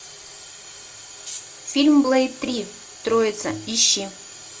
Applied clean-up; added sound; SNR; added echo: none; none; none; none.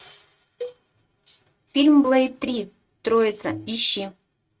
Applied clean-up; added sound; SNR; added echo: neural mask model RNNoise.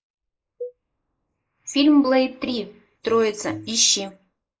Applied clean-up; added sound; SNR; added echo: neural mask model Resemble Enhance denoiser.